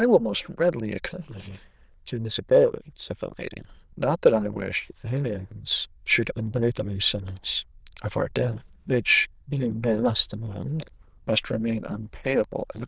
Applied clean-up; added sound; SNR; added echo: neural diffusion model UNIVERSE++.